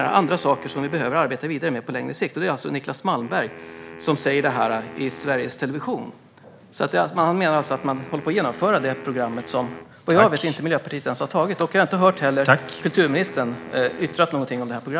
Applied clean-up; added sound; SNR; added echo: none; Wind instrument, woodwind instrument; 18 dB; none.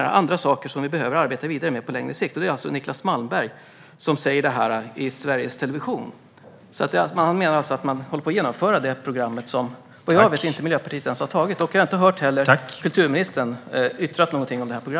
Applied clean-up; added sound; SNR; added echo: none; none; none; none.